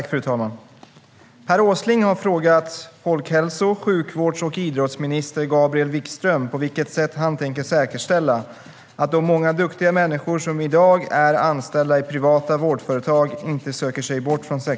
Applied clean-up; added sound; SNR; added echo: none; none; none; none.